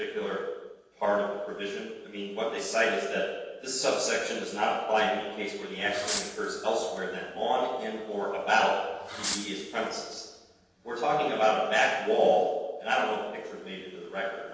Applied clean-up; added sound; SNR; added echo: neural separator model SepFormer DNS4.